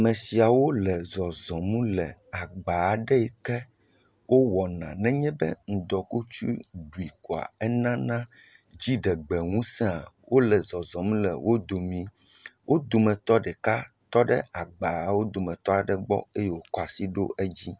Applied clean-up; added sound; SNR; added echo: none; none; none; none.